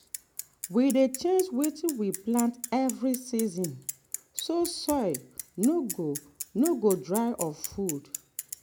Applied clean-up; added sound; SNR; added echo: none; Bicycle; 12 dB; none.